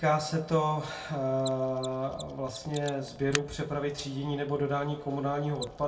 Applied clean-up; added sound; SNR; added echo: none; Mechanisms; 15 dB; reverberation time 0.2 s.